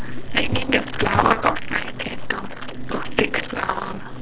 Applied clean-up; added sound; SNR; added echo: neural separator model SepFormer DNS4.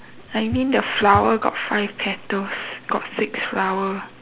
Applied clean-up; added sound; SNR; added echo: none; Walk, footsteps / Bird vocalization, bird call, bird song; 14 dB; none.